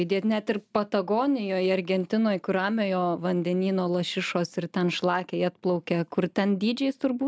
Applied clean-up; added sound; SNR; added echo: none; none; none; none.